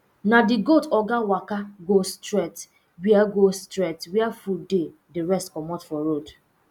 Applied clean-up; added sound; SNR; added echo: none; none; none; none.